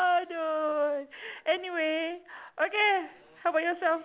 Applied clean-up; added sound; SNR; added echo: none; none; none; none.